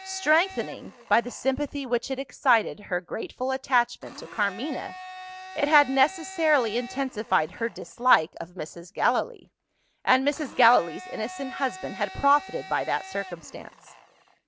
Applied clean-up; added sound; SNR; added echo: none; Domestic sounds, home sounds; 17 dB; none.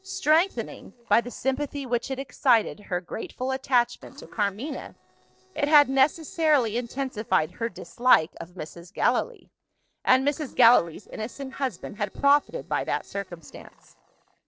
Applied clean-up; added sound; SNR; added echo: neural separator model SepFormer DNS4.